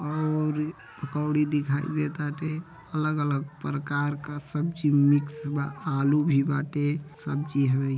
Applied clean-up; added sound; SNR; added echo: none; none; none; none.